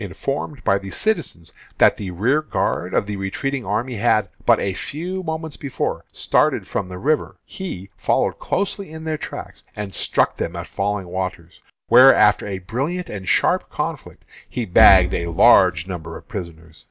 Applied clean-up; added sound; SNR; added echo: none; Thump, thud; 2 dB; none.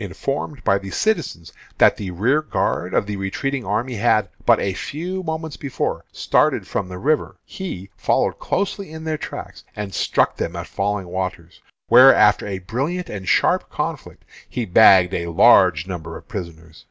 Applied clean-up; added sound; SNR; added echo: none; none; none; none.